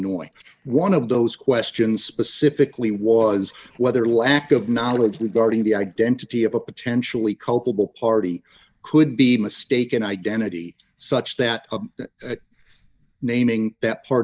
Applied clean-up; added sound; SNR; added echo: neural mask model DeepFilterNet 3.